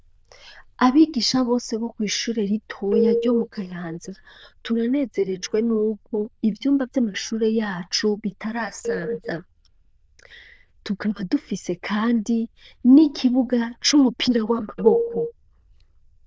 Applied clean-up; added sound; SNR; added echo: neural diffusion model UNIVERSE++.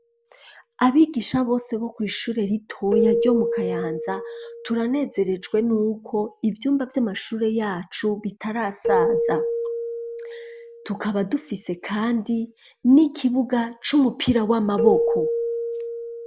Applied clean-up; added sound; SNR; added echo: none; Keyboard (musical); 5 dB; none.